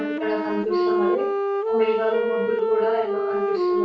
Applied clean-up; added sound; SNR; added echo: none; Wind instrument, woodwind instrument; -4 dB; reverberation time 0.4 s.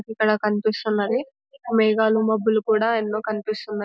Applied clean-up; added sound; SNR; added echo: none; none; none; none.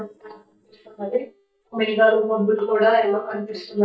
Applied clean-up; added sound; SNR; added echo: neural mask model DeepFilterNet 3.